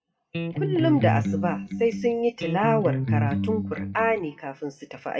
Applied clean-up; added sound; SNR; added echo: classical method WPE with log-MMSE.